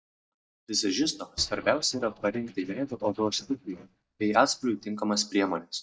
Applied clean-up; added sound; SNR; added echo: neural mask model DeepFilterNet 3.